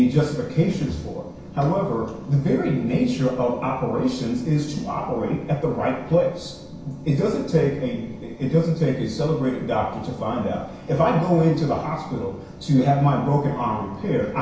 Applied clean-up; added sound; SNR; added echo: none; none; none; reverberation time 0.6 s.